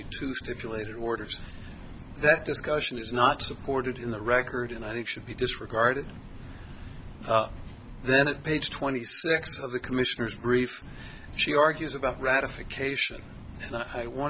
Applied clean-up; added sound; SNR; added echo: none; none; none; none.